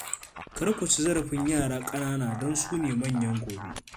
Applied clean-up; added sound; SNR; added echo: none; Dog; 13 dB; none.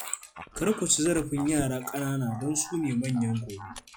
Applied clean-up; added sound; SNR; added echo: classical method log-MMSE.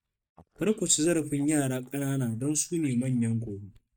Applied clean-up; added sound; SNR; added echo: neural mask model DeepFilterNet 3.